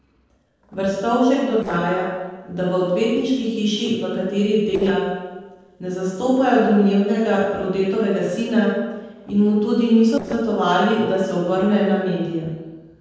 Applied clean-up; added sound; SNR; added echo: neural separator model SepFormer DNS4.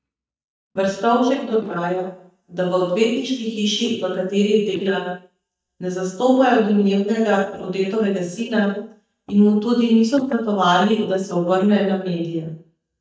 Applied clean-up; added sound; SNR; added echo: neural mask model DeepFilterNet 3.